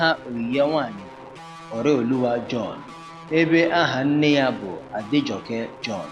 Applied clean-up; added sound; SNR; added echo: none; Guitar; 17 dB; none.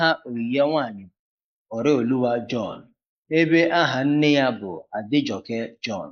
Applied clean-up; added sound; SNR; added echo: neural mask model Resemble Enhance denoiser.